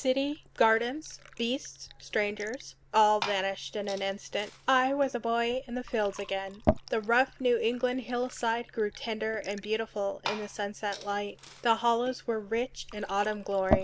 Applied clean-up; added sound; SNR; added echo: none; Liquid; 9 dB; none.